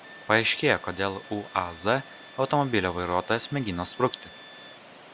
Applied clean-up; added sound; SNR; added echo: none; Water + Wind instrument, woodwind instrument; 18 dB; none.